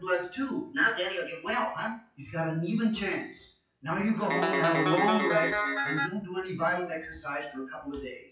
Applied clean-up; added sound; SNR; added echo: classical method WPE with log-MMSE.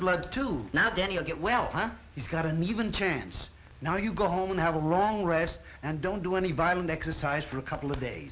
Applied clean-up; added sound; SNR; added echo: none; none; none; none.